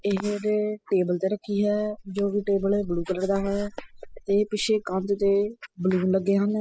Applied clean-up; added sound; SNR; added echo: classical method spectral subtraction.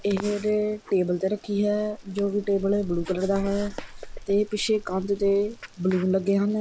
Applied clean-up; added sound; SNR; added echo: none; Rain; 16 dB; none.